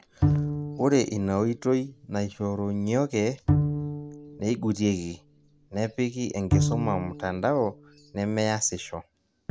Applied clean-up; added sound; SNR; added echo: none; Bowed string instrument; 2 dB; none.